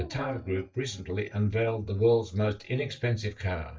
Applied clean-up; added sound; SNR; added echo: neural mask model DeepFilterNet 3.